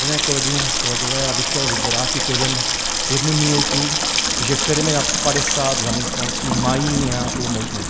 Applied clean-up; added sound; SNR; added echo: none; Sink (filling or washing) / Water tap, faucet; -3 dB; none.